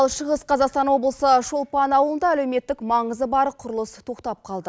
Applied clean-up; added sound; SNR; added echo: none; none; none; none.